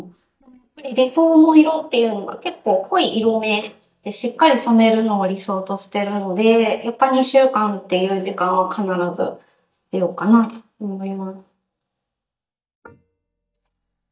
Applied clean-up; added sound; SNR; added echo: neural mask model DeepFilterNet 3.